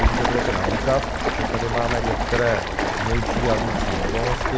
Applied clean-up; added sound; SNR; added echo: none; Stream; -3 dB; none.